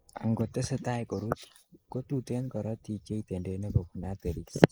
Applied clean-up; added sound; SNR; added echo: neural mask model Resemble Enhance denoiser.